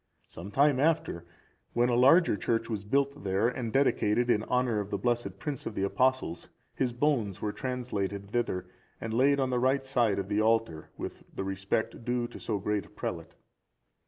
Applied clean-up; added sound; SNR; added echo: none; none; none; none.